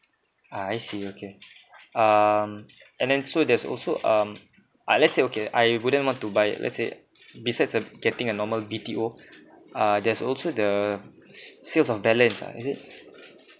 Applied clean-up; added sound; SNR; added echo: none; none; none; none.